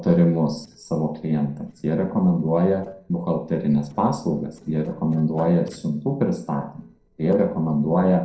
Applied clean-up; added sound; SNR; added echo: neural separator model SepFormer DNS4.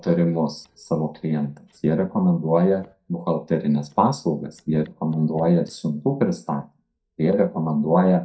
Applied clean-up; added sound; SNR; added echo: neural mask model DeepFilterNet 3.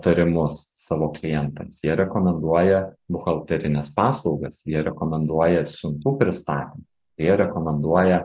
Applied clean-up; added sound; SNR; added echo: none; none; none; none.